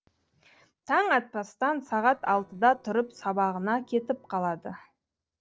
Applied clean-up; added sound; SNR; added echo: neural separator model SepFormer DNS4.